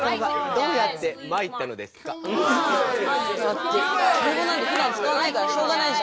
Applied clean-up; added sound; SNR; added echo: none; Crowd; -3 dB; none.